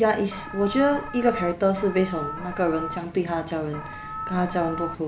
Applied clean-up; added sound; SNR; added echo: none; Alarm; 10 dB; none.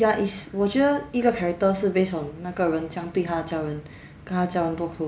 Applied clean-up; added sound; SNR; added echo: none; none; none; none.